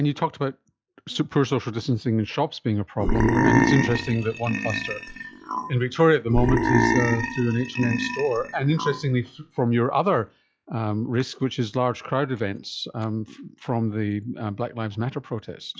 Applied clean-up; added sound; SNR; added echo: classical method log-MMSE.